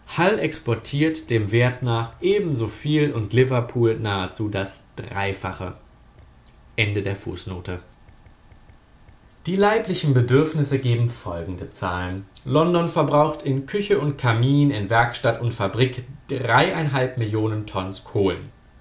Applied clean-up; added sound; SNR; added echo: none; none; none; none.